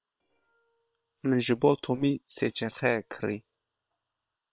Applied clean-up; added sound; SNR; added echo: neural separator model SepFormer WHAM!.